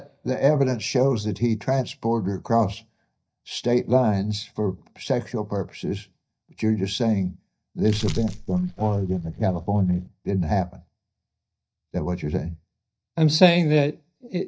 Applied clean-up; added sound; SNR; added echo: neural mask model DeepFilterNet 3.